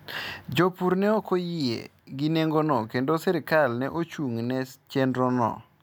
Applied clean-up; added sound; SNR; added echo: none; none; none; none.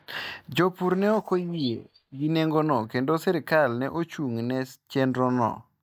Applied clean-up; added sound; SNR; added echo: neural mask model DeepFilterNet 3.